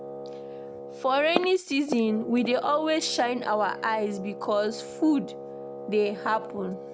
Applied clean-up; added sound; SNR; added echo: none; Wind instrument, woodwind instrument + Walk, footsteps; 10 dB; none.